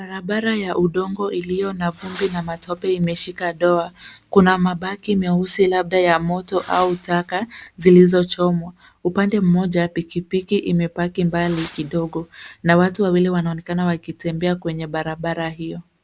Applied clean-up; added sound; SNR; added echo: none; Fireworks; 18 dB; none.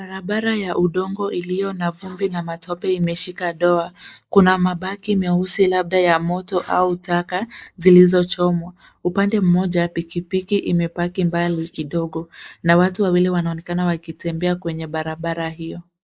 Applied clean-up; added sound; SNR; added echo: neural mask model Resemble Enhance denoiser.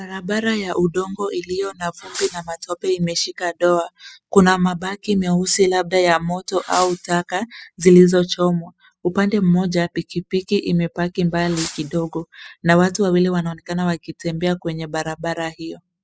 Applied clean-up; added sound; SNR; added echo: classical method spectral subtraction.